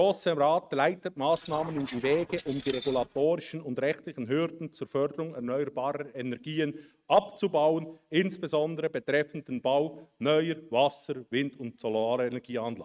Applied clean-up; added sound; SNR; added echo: neural mask model RNNoise.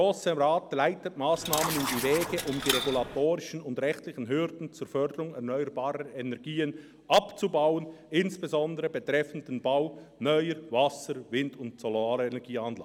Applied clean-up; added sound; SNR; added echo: none; Coin (dropping) + Writing; 4 dB; none.